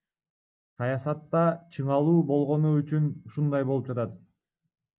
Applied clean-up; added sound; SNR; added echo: neural mask model DeepFilterNet 3.